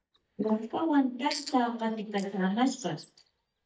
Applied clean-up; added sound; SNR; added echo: neural mask model DeepFilterNet 3.